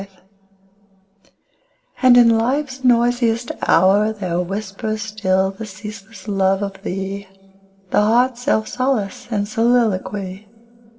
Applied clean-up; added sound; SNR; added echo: none; none; none; reverberation time 2.1 s.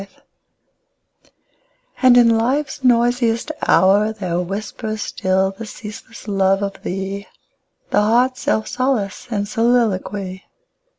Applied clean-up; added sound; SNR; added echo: none; none; none; none.